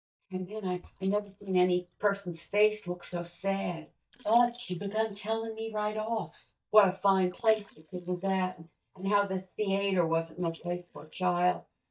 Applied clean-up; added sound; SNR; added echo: neural mask model DeepFilterNet 3.